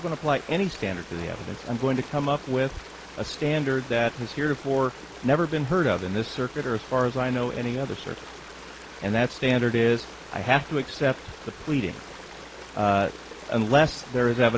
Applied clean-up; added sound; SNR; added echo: none; Stream; 16 dB; none.